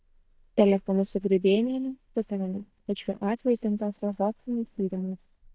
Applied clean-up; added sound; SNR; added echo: neural mask model DeepFilterNet 3.